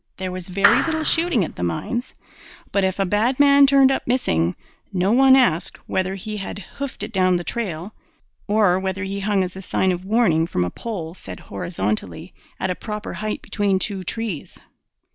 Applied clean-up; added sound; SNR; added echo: none; Clapping; 3 dB; none.